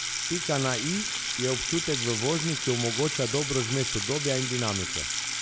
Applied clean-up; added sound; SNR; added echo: none; Sink (filling or washing) / Water tap, faucet; 1 dB; none.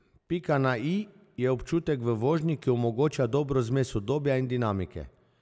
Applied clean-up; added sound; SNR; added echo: none; none; none; none.